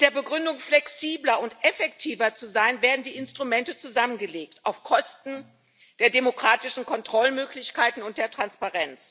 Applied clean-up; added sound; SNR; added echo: none; none; none; none.